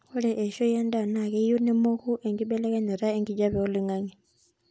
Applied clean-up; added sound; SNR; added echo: none; none; none; none.